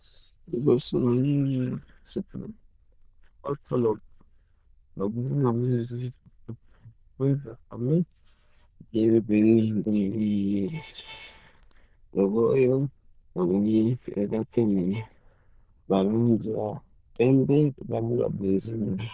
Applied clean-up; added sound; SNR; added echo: neural diffusion model UNIVERSE++.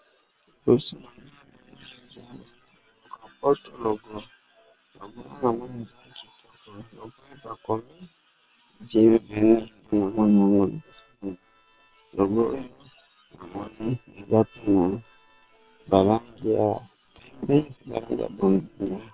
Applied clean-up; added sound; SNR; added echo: neural separator model SepFormer WHAM!.